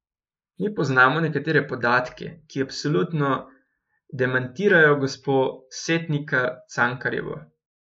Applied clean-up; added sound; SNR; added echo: neural mask model Resemble Enhance denoiser.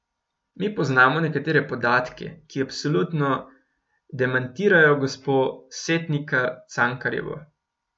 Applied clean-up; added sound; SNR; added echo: none; none; none; none.